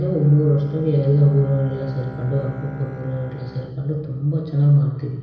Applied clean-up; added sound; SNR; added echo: none; Bowed string instrument; 16 dB; reverberation time 1.0 s.